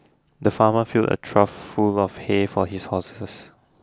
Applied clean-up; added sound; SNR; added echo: none; none; none; none.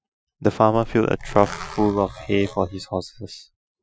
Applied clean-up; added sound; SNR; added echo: classical method Wiener filter.